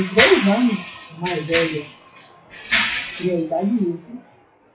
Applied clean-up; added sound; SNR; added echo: classical method WPE with log-MMSE.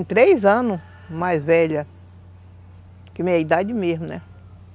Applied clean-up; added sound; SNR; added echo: none; none; none; none.